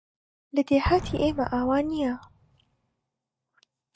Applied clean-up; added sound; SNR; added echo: neural mask model DeepFilterNet 3.